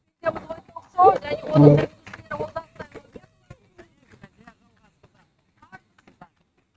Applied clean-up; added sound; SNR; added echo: neural mask model RNNoise.